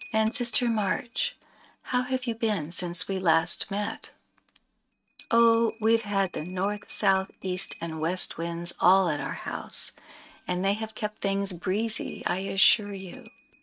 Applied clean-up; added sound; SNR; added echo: neural mask model RNNoise.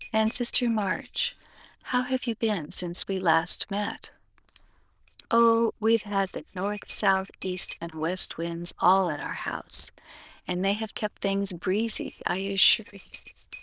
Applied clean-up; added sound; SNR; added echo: neural diffusion model UNIVERSE++.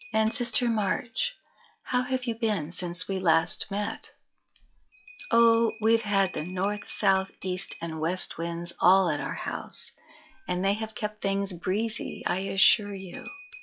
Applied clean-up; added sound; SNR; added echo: classical method log-MMSE.